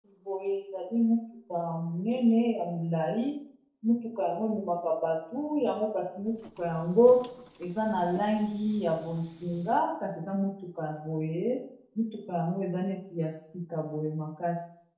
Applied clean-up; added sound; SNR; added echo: neural separator model SepFormer DNS4.